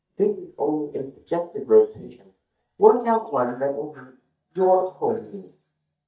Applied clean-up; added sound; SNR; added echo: neural mask model DeepFilterNet 3.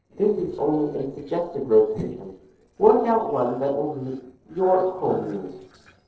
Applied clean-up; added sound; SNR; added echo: neural separator model SepFormer DNS4.